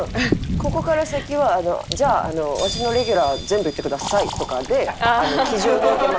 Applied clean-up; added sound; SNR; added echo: none; Thunder; 10 dB; none.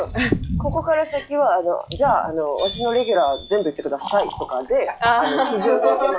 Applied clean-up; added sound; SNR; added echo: classical method log-MMSE.